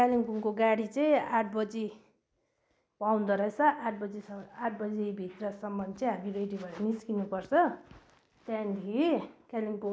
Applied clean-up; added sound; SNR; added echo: none; none; none; none.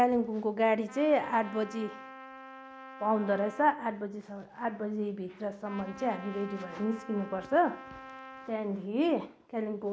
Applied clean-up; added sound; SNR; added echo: none; Trumpet; 17 dB; none.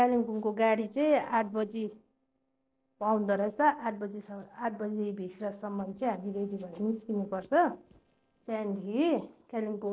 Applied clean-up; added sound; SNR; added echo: neural separator model SepFormer DNS4.